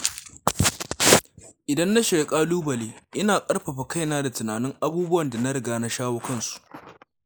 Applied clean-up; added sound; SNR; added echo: neural mask model Resemble Enhance denoiser.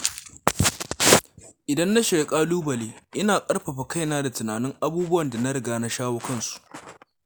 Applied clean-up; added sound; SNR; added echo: none; none; none; none.